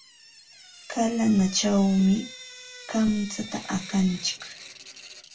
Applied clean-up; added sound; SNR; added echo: none; Drip / Sink (filling or washing); 17 dB; reverberation time 0.2 s.